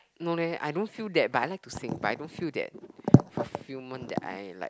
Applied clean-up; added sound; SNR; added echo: none; none; none; none.